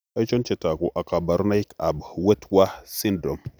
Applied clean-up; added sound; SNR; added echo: none; none; none; none.